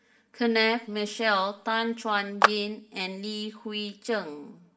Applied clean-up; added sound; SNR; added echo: none; Clapping; 0 dB; reverberation time 0.5 s.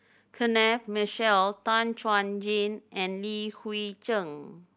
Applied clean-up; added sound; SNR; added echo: none; none; none; none.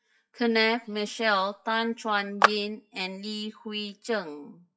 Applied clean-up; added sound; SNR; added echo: classical method WPE with log-MMSE.